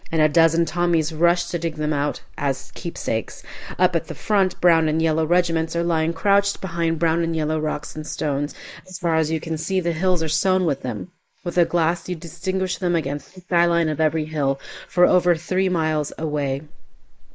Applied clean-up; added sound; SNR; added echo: neural mask model Resemble Enhance denoiser.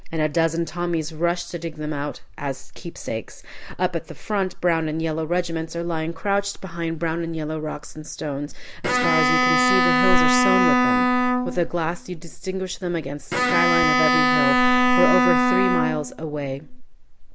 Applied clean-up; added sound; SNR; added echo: none; Bowed string instrument; -4 dB; none.